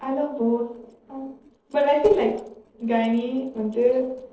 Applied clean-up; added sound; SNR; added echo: neural separator model SepFormer DNS4.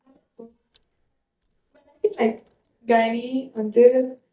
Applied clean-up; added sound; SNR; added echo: neural mask model DeepFilterNet 3.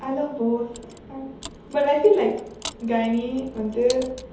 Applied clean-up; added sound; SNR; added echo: none; Mechanisms; 19 dB; reverberation time 2.2 s.